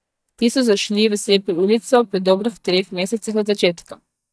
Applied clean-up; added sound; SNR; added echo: neural mask model DeepFilterNet 3.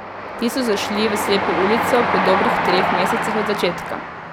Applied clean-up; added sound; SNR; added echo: none; Train; -1 dB; none.